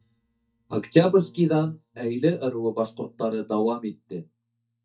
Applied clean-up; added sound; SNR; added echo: neural mask model DeepFilterNet 3.